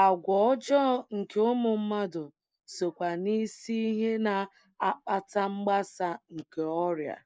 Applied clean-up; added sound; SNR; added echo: neural mask model Resemble Enhance denoiser.